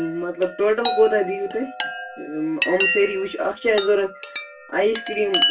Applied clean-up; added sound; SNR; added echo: none; Chime; 5 dB; reverberation time 0.2 s.